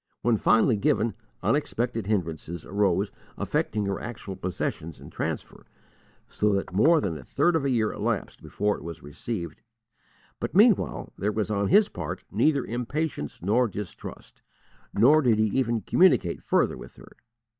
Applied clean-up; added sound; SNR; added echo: neural mask model DeepFilterNet 3.